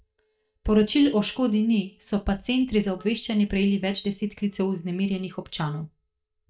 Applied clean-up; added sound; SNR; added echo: neural mask model DeepFilterNet 3.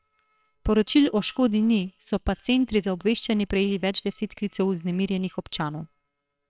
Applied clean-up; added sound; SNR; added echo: neural separator model SepFormer WHAMR!.